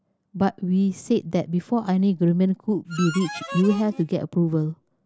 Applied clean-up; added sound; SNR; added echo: none; Harmonica; 12 dB; none.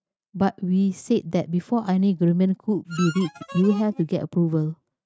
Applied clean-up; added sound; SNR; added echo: neural mask model RNNoise.